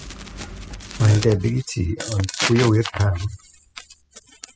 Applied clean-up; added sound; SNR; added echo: classical method spectral subtraction.